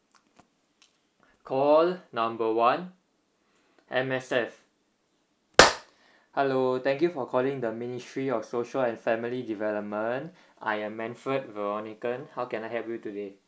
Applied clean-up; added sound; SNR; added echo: none; none; none; none.